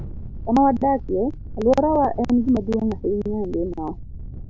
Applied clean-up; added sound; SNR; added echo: none; Thunder; 11 dB; none.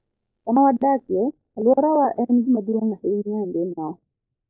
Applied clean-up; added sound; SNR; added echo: neural mask model DeepFilterNet 3.